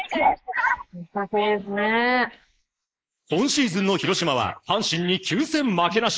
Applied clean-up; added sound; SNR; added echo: neural mask model Resemble Enhance denoiser.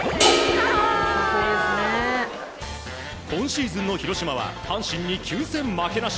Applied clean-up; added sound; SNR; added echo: none; Crash cymbal; 0 dB; none.